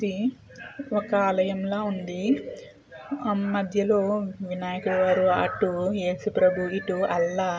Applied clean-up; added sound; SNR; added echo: none; none; none; none.